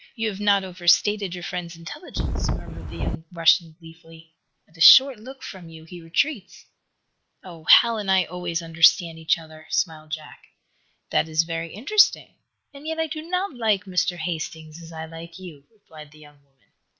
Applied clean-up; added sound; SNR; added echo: none; Wind; -2 dB; none.